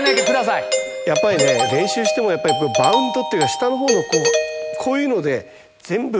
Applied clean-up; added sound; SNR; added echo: none; Doorbell; 1 dB; none.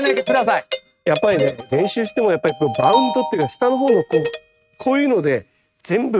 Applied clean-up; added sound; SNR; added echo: neural mask model RNNoise.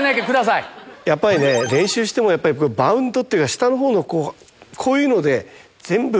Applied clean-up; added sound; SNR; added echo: none; none; none; none.